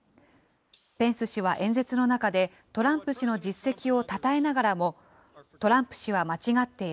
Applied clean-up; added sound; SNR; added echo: neural mask model Resemble Enhance denoiser.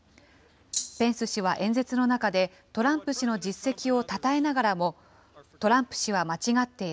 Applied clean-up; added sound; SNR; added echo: none; Rattle (instrument); 5 dB; none.